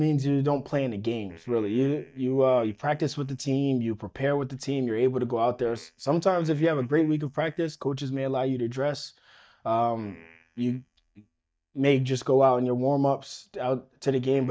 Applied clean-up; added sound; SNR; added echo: neural mask model DeepFilterNet 3.